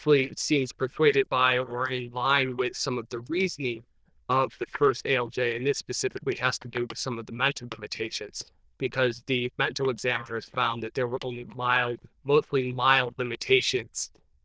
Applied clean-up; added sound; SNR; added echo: neural diffusion model UNIVERSE++.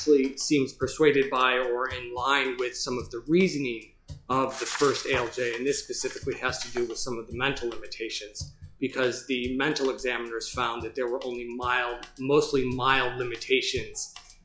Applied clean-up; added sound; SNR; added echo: classical method log-MMSE.